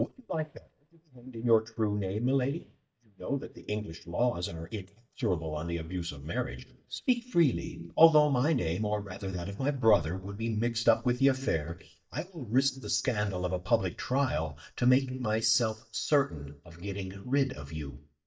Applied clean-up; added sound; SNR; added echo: neural mask model DeepFilterNet 3.